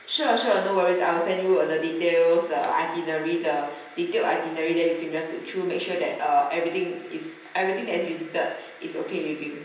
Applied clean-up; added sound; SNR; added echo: none; none; none; reverberation time 0.9 s.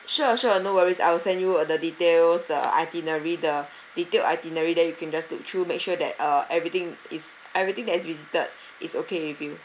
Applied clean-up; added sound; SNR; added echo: none; none; none; none.